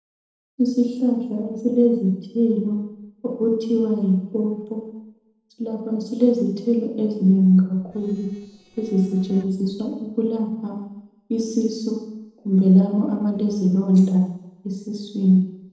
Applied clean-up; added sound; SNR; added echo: neural separator model SepFormer DNS4.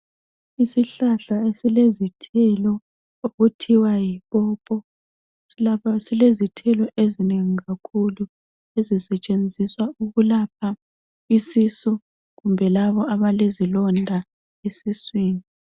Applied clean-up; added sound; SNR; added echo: none; none; none; none.